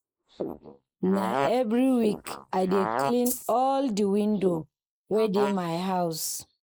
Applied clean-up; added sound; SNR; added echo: neural mask model Resemble Enhance denoiser.